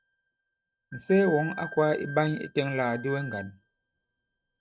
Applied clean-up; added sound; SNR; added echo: neural mask model RNNoise.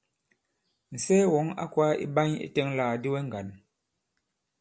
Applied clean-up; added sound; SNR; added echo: none; none; none; none.